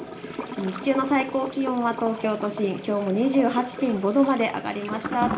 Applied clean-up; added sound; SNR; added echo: none; Toilet flush / Gurgling; 10 dB; reverberation time 0.4 s.